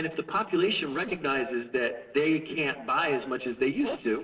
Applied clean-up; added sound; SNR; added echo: neural separator model SepFormer DNS4.